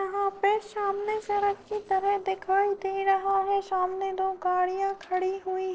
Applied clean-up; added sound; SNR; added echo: neural separator model SepFormer DNS4.